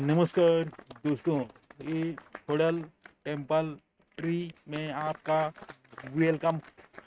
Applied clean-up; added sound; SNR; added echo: neural mask model RNNoise.